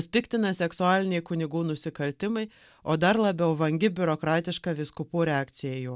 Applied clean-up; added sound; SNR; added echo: none; none; none; none.